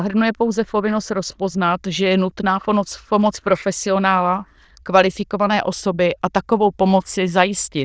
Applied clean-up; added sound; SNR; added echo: neural diffusion model UNIVERSE++.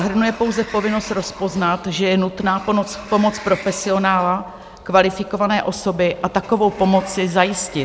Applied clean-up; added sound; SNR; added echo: none; Sliding door; 19 dB; none.